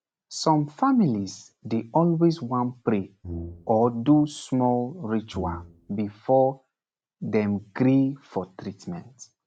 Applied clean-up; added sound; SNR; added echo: none; Brass instrument; 12 dB; none.